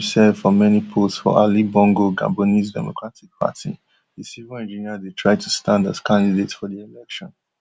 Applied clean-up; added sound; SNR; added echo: none; none; none; none.